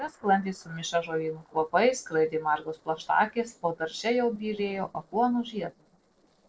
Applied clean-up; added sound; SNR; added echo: neural separator model SepFormer DNS4.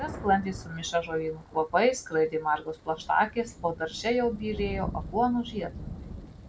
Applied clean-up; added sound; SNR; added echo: none; Thunder; 12 dB; none.